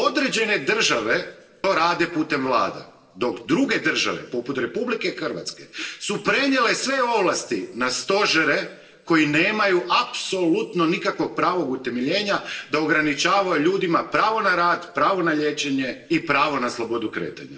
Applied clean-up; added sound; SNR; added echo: none; none; none; reverberation time 1.3 s.